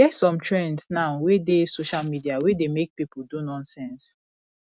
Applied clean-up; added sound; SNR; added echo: none; Tearing; 17 dB; none.